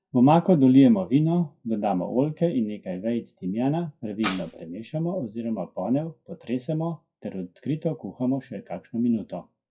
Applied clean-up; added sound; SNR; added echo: classical method WPE with log-MMSE.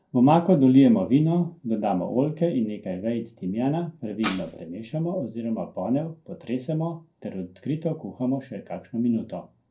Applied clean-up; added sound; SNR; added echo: none; Tambourine; -1 dB; reverberation time 0.2 s.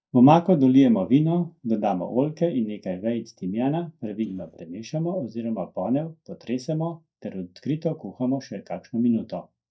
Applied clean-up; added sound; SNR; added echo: neural mask model DeepFilterNet 3.